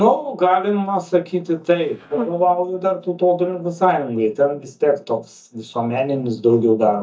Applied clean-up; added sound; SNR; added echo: neural mask model DeepFilterNet 3.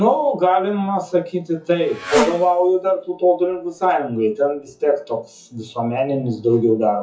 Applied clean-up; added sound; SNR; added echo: classical method WPE with log-MMSE.